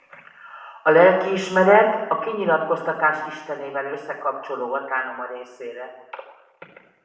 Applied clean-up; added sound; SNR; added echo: none; none; none; reverberation time 0.9 s.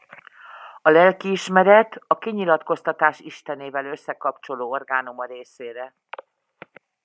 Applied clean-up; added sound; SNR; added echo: none; none; none; none.